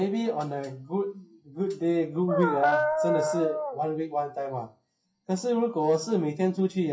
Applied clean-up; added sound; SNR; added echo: classical method WPE with log-MMSE.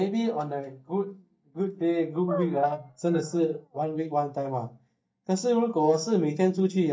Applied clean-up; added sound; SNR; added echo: neural mask model DeepFilterNet 3.